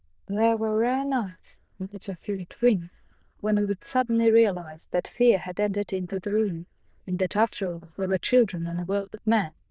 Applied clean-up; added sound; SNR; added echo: neural diffusion model UNIVERSE++.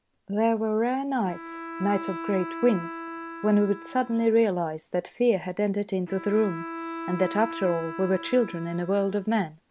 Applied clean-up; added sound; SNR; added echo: none; Bowed string instrument; 12 dB; none.